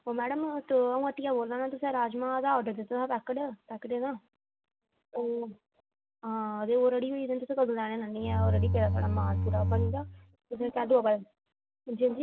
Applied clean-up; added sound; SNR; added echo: none; Bowed string instrument; -3 dB; none.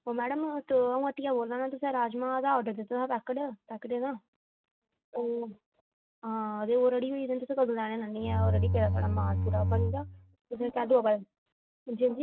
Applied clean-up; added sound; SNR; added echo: neural mask model RNNoise.